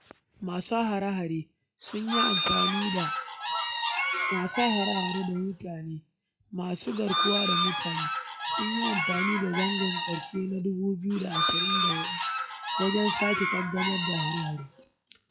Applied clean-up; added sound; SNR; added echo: classical method log-MMSE.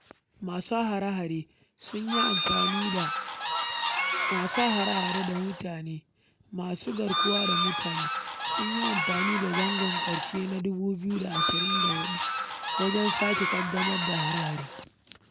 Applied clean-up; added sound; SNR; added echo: none; Bird / Fowl; -3 dB; none.